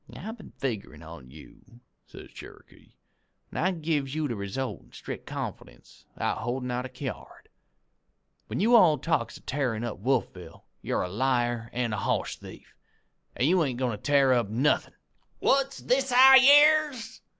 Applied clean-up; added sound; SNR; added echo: none; none; none; none.